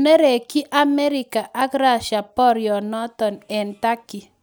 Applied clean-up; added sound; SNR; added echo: none; none; none; none.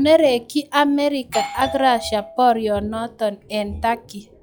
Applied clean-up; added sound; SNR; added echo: classical method log-MMSE.